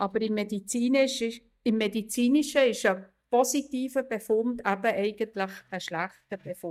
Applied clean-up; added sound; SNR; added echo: neural mask model DeepFilterNet 3.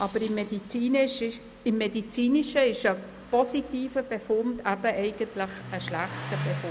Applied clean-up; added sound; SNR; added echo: none; Engine starting; 14 dB; none.